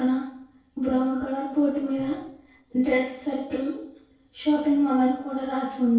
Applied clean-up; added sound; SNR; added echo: neural separator model SepFormer DNS4.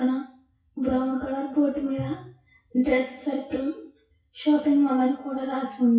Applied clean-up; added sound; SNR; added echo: classical method WPE with log-MMSE.